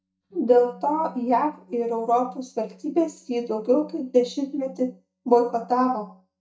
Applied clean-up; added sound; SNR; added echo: neural mask model DeepFilterNet 3.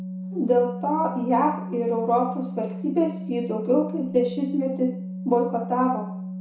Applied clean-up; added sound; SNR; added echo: none; Organ; 8 dB; reverberation time 0.6 s.